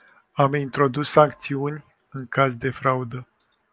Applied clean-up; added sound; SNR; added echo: none; none; none; none.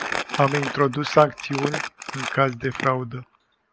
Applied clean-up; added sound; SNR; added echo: none; Crumpling, crinkling; 8 dB; none.